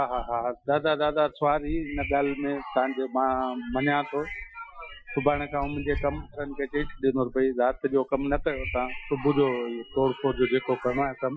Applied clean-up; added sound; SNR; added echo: classical method Wiener filter.